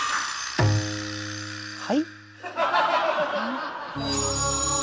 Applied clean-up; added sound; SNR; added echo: none; Bowed string instrument; 5 dB; none.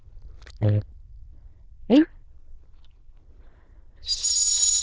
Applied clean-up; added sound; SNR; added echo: neural diffusion model UNIVERSE++.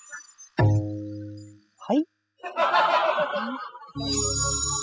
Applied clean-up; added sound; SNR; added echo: classical method spectral subtraction.